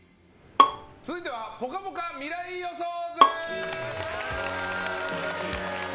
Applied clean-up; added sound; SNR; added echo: none; Bowed string instrument; -4 dB; none.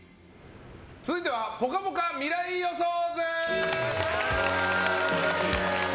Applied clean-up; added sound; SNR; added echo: none; none; none; none.